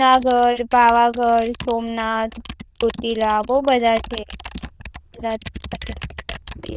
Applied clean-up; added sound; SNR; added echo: neural diffusion model UNIVERSE++.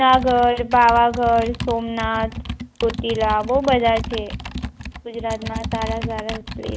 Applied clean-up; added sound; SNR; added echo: none; Computer keyboard; 9 dB; none.